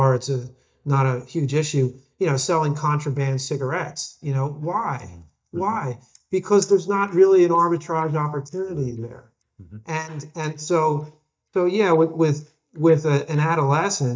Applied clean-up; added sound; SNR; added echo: neural mask model DeepFilterNet 3.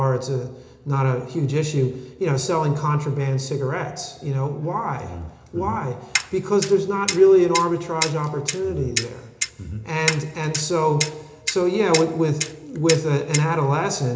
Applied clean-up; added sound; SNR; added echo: none; Clock; 8 dB; reverberation time 0.8 s.